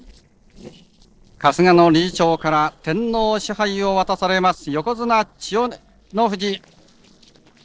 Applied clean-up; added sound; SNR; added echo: neural separator model SepFormer DNS4.